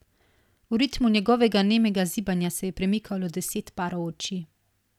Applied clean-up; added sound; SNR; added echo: none; none; none; none.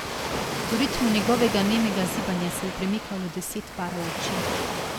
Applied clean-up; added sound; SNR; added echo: none; Waves, surf; 2 dB; none.